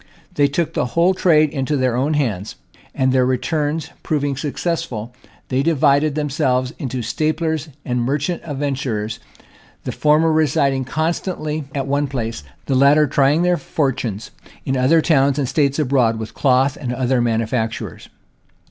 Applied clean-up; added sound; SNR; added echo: none; Breathing; 17 dB; none.